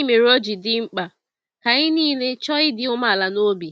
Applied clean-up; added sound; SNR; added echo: none; none; none; none.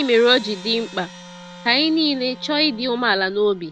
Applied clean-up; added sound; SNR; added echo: none; Crash cymbal + Wind instrument, woodwind instrument; 20 dB; none.